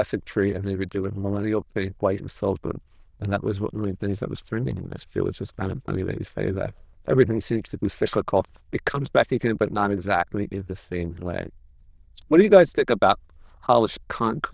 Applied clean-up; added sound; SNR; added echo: neural diffusion model UNIVERSE++.